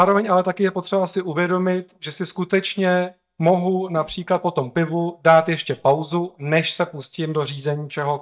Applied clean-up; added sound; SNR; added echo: neural mask model DeepFilterNet 3.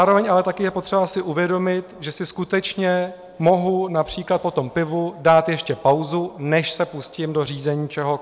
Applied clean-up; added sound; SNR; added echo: none; none; none; none.